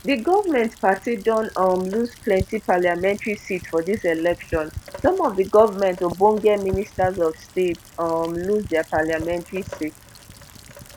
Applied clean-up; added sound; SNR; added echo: none; Rain; 17 dB; none.